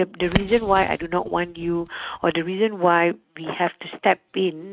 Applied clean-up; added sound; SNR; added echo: neural mask model RNNoise.